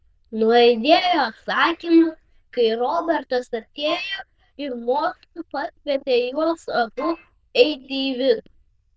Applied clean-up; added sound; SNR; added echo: neural diffusion model UNIVERSE++.